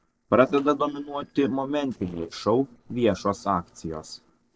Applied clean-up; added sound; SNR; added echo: neural separator model SepFormer DNS4.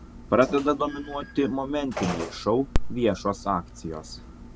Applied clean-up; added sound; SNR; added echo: none; Telephone; 5 dB; none.